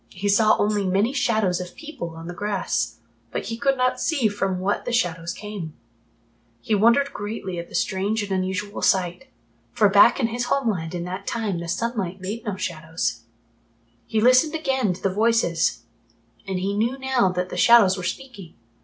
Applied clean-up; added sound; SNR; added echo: none; Tambourine; 18 dB; none.